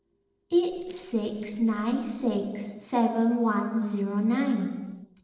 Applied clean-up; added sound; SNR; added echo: neural separator model SepFormer DNS4.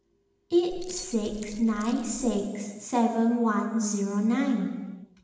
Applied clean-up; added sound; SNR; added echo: none; Keys jangling; 15 dB; reverberation time 1.3 s.